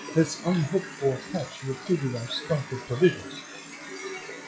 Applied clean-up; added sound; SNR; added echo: classical method log-MMSE.